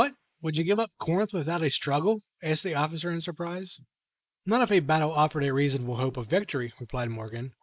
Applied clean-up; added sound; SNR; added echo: neural mask model Resemble Enhance denoiser.